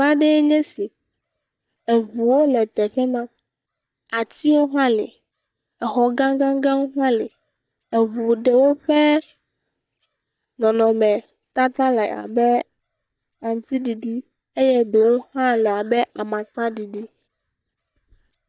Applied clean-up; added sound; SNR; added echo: neural mask model DeepFilterNet 3.